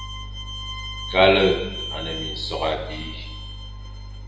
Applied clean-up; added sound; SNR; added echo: none; Bowed string instrument; 12 dB; reverberation time 1.0 s.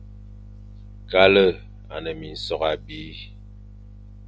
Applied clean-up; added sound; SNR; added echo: none; none; none; none.